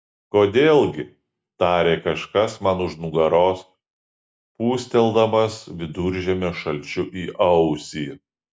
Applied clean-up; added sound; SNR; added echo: none; none; none; none.